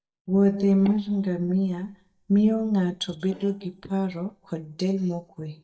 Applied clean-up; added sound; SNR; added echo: neural mask model DeepFilterNet 3.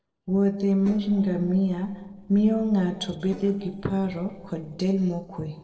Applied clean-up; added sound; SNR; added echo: neural separator model SepFormer DNS4.